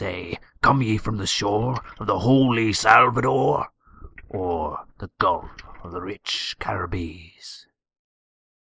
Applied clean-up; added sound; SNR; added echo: neural mask model Resemble Enhance denoiser.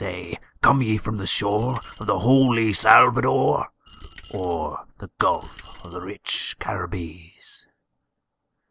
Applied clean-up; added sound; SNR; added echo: none; Coin (dropping); 17 dB; none.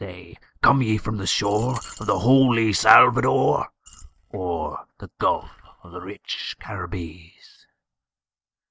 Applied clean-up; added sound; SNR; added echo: neural mask model DeepFilterNet 3.